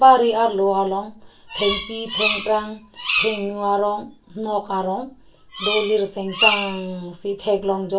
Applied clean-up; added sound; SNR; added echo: none; Bird vocalization, bird call, bird song; 7 dB; reverberation time 0.2 s.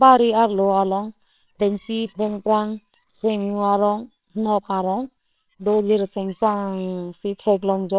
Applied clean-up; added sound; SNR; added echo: neural separator model SepFormer WHAMR!.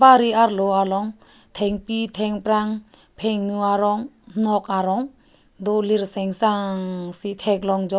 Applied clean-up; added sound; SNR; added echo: none; none; none; none.